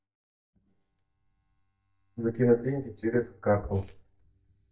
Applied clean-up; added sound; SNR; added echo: neural mask model DeepFilterNet 3.